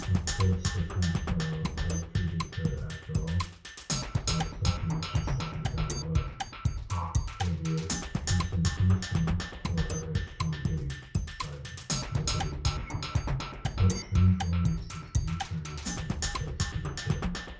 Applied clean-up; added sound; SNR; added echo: none; Percussion; 1 dB; reverberation time 0.6 s.